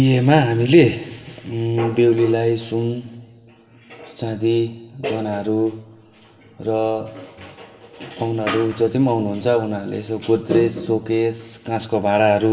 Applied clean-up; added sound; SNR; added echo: none; none; none; reverberation time 2.8 s.